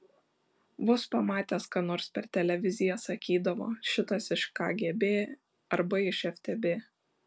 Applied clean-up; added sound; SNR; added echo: none; none; none; none.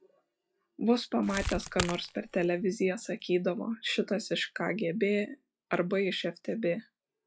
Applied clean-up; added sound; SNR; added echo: classical method log-MMSE.